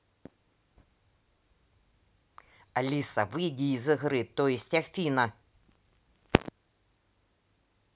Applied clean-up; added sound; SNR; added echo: none; none; none; none.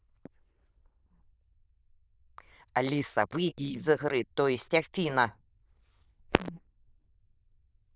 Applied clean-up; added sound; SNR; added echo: neural diffusion model UNIVERSE++.